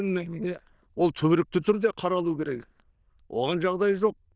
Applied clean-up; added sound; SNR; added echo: neural diffusion model UNIVERSE++.